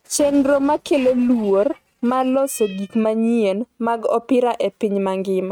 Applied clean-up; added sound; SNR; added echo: neural mask model RNNoise.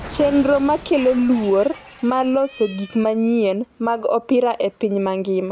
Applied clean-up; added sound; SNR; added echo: none; Cat; 19 dB; none.